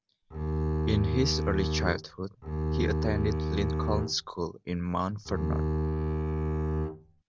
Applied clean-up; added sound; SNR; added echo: none; Bowed string instrument; -3 dB; none.